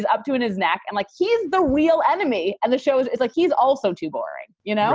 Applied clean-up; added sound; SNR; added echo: none; none; none; none.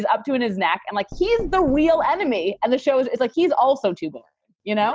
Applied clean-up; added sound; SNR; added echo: neural mask model DeepFilterNet 3.